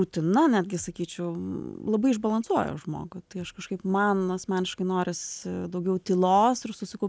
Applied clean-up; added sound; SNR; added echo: none; none; none; none.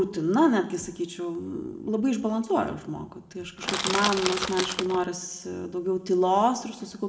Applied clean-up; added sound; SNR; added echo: none; Crushing; 3 dB; reverberation time 0.7 s.